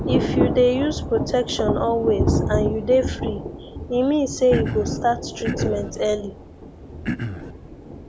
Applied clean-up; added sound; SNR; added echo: none; Thunder / Rain + Cough; 2 dB; none.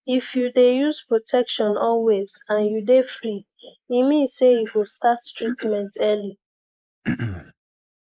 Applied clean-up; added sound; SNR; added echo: neural mask model Resemble Enhance denoiser.